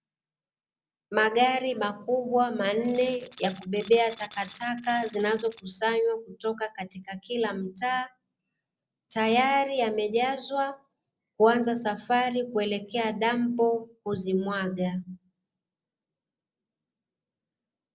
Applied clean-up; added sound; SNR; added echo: neural separator model SepFormer DNS4.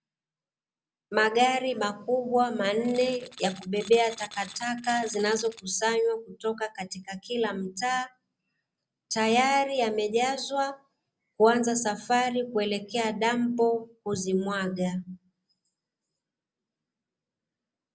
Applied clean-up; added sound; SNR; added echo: none; Tools; 17 dB; none.